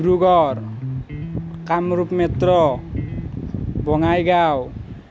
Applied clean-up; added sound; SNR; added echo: none; Electric guitar; 11 dB; none.